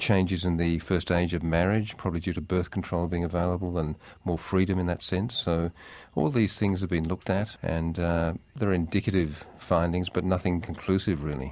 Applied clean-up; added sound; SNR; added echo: none; none; none; none.